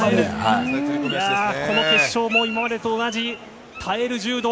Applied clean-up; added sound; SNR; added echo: none; Bird; 6 dB; none.